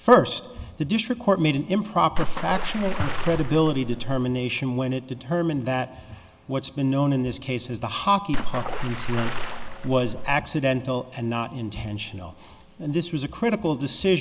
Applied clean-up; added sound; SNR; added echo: none; Water / Splash, splatter; 0 dB; none.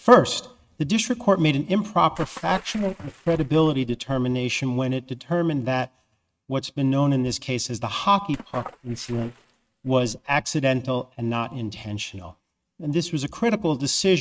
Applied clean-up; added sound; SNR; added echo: neural mask model RNNoise.